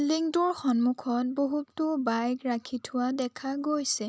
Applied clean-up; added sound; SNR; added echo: none; none; none; none.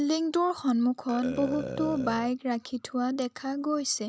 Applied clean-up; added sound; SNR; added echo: none; Burping, eructation; 12 dB; none.